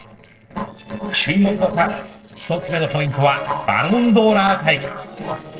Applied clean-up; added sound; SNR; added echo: neural separator model SepFormer DNS4.